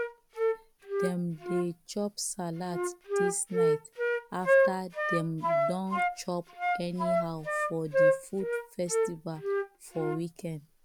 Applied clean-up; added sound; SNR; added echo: none; Wind instrument, woodwind instrument; -5 dB; none.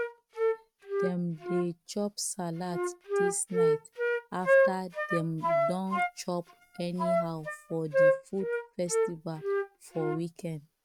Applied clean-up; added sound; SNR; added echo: neural mask model RNNoise.